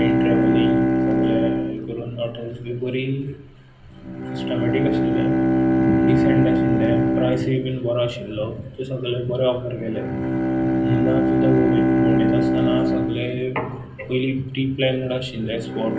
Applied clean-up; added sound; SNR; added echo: none; Bowed string instrument; -4 dB; reverberation time 0.5 s.